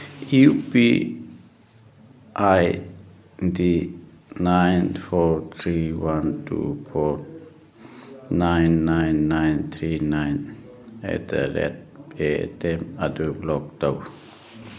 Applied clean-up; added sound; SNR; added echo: none; none; none; none.